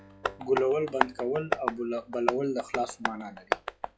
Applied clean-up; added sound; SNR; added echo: classical method log-MMSE.